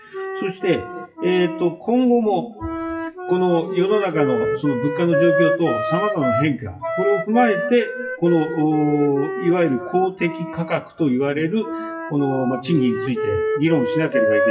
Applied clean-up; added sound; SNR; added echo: classical method WPE with log-MMSE.